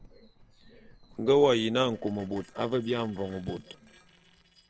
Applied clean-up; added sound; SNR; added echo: neural separator model SepFormer DNS4.